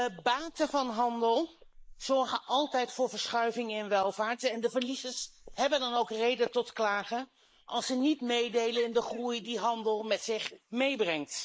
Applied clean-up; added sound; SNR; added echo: neural mask model Resemble Enhance denoiser.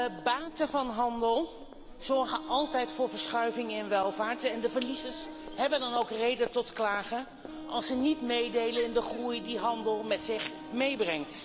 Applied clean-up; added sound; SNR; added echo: none; Crowd + Wind instrument, woodwind instrument; 12 dB; none.